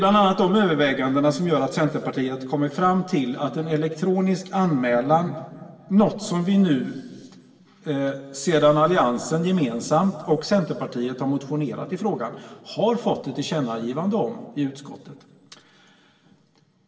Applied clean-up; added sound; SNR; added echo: none; none; none; reverberation time 2.0 s.